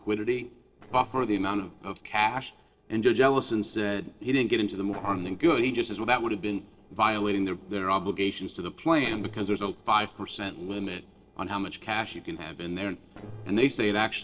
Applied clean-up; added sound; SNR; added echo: neural separator model SepFormer DNS4.